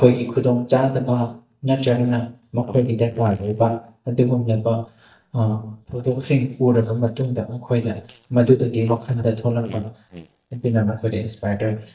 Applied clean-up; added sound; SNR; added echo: neural mask model DeepFilterNet 3.